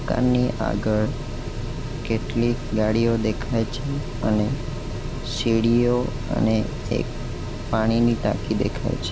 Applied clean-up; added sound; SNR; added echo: none; Mechanical fan; 5 dB; none.